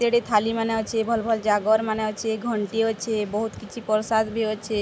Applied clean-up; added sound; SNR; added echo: none; none; none; none.